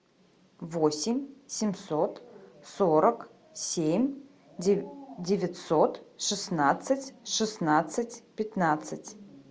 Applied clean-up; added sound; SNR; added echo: none; none; none; none.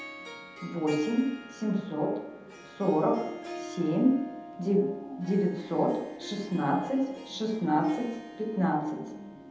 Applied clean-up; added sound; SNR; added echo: none; Harp; 15 dB; reverberation time 0.8 s.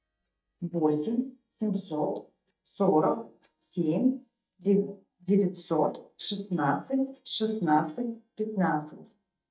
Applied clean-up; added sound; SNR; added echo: neural mask model DeepFilterNet 3.